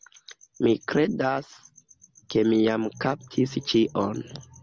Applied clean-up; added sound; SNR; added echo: none; none; none; none.